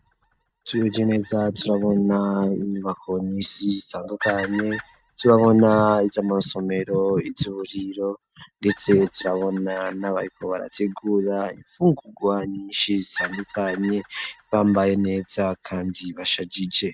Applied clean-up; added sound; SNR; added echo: neural mask model RNNoise.